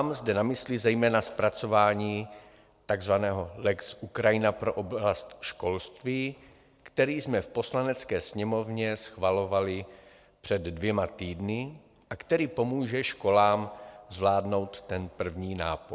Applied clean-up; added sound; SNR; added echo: none; none; none; none.